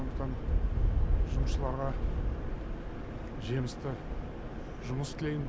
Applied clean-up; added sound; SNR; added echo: none; none; none; none.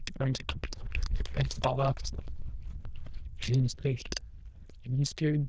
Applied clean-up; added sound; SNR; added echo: neural diffusion model UNIVERSE++.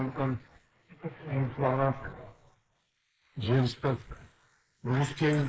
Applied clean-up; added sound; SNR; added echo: neural mask model Resemble Enhance denoiser.